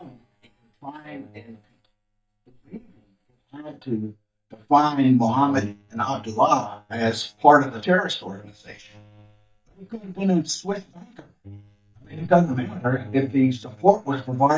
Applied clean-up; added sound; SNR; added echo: neural mask model DeepFilterNet 3.